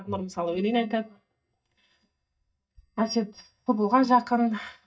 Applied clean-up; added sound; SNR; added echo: neural mask model DeepFilterNet 3.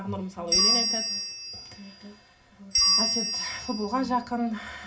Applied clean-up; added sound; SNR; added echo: none; Bell; -5 dB; reverberation time 0.4 s.